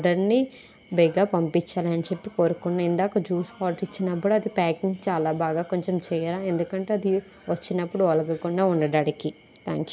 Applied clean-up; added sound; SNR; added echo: none; none; none; none.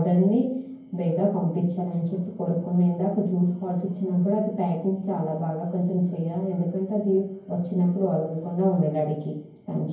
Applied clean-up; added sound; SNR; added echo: none; none; none; reverberation time 0.9 s.